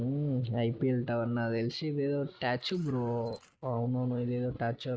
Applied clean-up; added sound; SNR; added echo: neural mask model RNNoise.